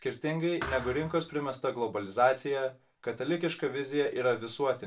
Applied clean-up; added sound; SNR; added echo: none; Thump, thud; 12 dB; reverberation time 0.2 s.